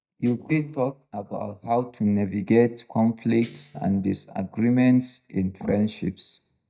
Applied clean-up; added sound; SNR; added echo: neural mask model DeepFilterNet 3.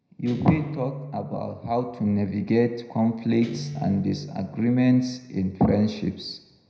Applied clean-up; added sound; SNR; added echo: none; Guitar; 14 dB; reverberation time 0.8 s.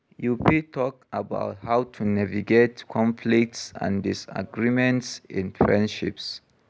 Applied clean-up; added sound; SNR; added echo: none; none; none; none.